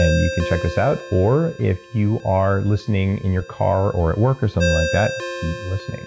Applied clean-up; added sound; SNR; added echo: none; Ringtone; 9 dB; none.